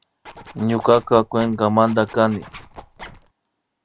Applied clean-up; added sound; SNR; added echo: none; Zipper (clothing); 19 dB; none.